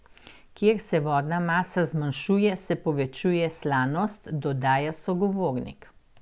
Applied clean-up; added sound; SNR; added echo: none; none; none; none.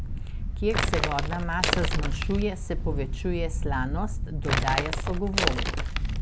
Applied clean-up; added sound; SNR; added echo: none; Crumpling, crinkling + Wind; -4 dB; none.